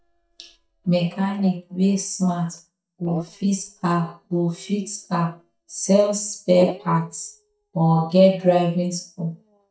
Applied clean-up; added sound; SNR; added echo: neural mask model DeepFilterNet 3.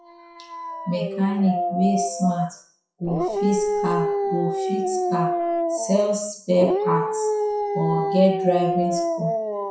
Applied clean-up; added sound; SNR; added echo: classical method WPE with log-MMSE.